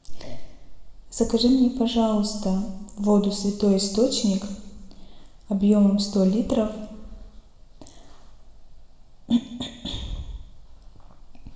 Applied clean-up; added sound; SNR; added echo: none; none; none; reverberation time 1.0 s.